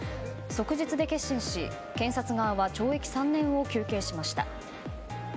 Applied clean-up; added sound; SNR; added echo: none; none; none; none.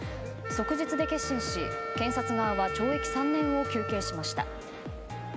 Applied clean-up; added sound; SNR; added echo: none; Wind instrument, woodwind instrument; 5 dB; none.